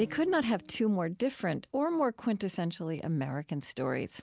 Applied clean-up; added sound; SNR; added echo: none; none; none; none.